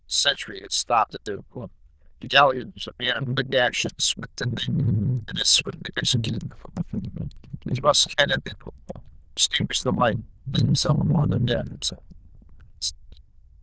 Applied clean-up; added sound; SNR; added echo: neural diffusion model UNIVERSE++.